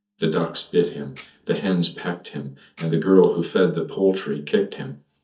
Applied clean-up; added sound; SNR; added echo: neural mask model DeepFilterNet 3.